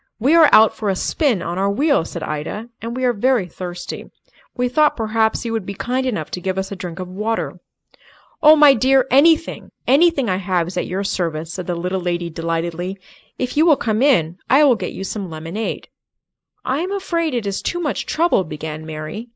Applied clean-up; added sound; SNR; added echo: neural mask model Resemble Enhance denoiser.